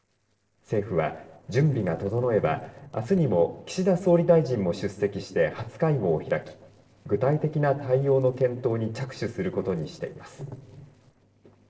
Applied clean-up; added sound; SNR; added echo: neural separator model SepFormer DNS4.